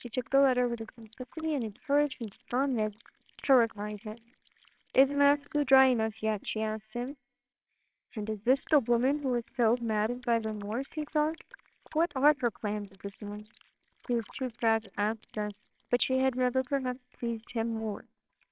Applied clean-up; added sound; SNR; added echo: neural separator model SepFormer WHAMR!.